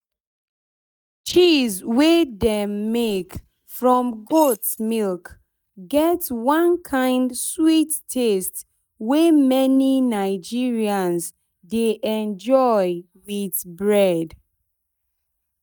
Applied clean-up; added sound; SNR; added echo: neural mask model DeepFilterNet 3.